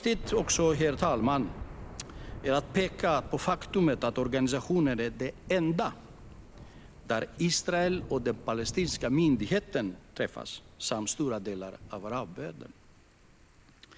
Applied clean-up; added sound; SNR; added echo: none; Thunder / Rain; 14 dB; none.